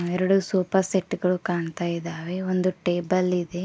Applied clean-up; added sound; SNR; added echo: none; none; none; none.